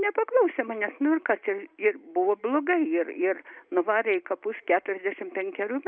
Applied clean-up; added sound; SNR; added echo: none; none; none; none.